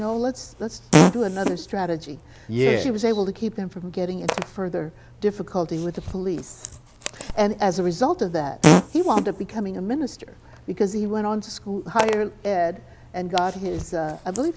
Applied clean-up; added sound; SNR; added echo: none; Fart; 2 dB; none.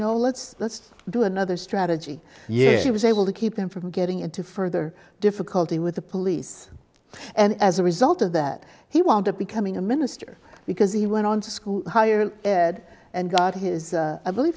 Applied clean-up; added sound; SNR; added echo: none; none; none; none.